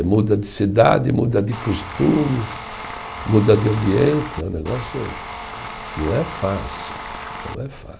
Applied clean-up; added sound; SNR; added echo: none; Tools; 12 dB; none.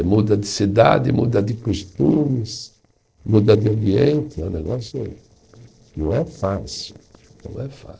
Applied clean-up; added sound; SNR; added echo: neural separator model SepFormer DNS4.